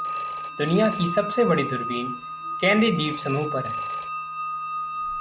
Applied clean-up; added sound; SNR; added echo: none; Organ + Telephone; 5 dB; none.